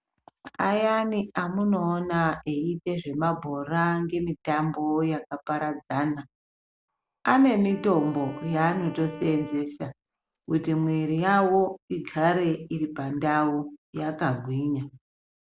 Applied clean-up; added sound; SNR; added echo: none; Wind instrument, woodwind instrument; 17 dB; none.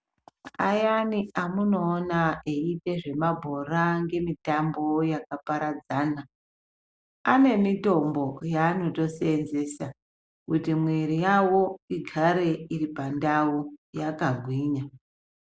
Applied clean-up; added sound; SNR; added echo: none; none; none; none.